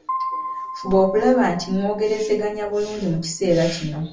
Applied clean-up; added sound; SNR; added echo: none; Piano; 12 dB; reverberation time 0.3 s.